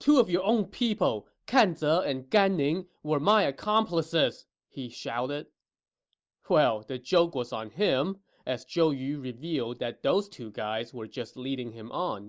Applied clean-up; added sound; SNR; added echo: none; none; none; none.